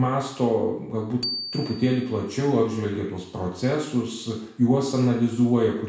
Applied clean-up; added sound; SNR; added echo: none; Bicycle bell; 15 dB; reverberation time 0.6 s.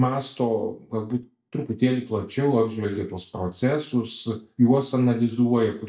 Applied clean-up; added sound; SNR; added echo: neural mask model DeepFilterNet 3.